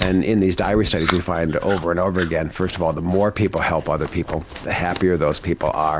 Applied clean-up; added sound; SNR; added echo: none; Chewing, mastication; 13 dB; none.